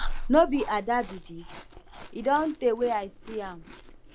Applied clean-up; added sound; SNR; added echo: none; Chewing, mastication; 8 dB; none.